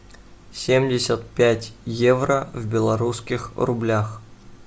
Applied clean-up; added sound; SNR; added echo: none; none; none; none.